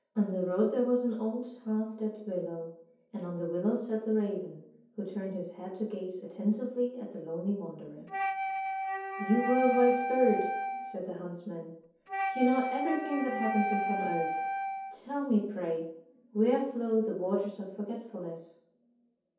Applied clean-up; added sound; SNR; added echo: none; Wind instrument, woodwind instrument; 2 dB; reverberation time 0.7 s.